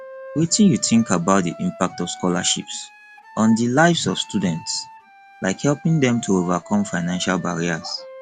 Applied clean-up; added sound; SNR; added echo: none; Wind instrument, woodwind instrument; 20 dB; none.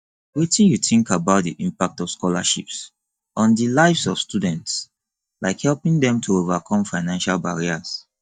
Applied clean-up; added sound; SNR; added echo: neural mask model DeepFilterNet 3.